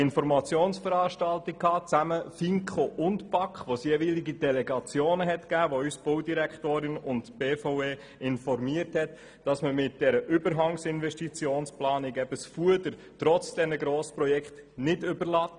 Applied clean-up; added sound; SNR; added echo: none; none; none; none.